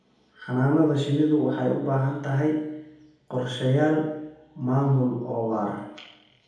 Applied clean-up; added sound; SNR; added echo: none; none; none; reverberation time 1.9 s.